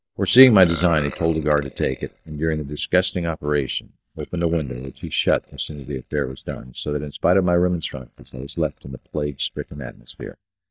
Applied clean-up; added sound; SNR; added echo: neural mask model DeepFilterNet 3.